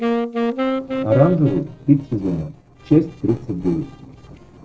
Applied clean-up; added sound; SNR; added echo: neural separator model SepFormer DNS4.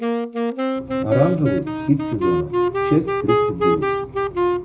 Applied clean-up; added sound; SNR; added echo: none; Wind instrument, woodwind instrument; -2 dB; reverberation time 0.3 s.